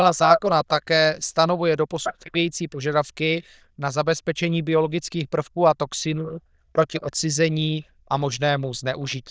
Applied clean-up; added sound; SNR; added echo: neural diffusion model UNIVERSE++.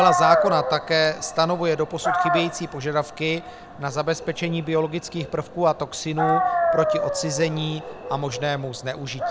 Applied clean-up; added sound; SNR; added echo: none; Dog; 2 dB; none.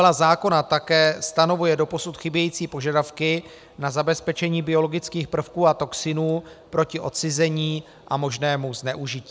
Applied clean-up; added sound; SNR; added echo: none; none; none; none.